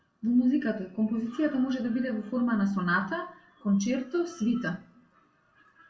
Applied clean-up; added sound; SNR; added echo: none; none; none; reverberation time 0.4 s.